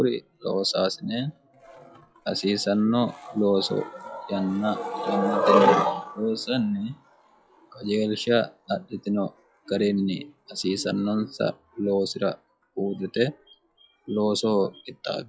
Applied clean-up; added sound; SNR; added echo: classical method log-MMSE.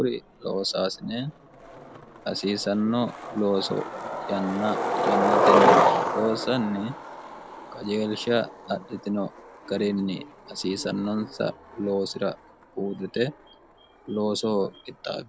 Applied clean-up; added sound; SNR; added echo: none; Skateboard; 0 dB; none.